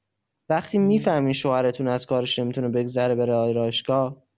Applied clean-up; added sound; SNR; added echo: none; Brass instrument; 15 dB; none.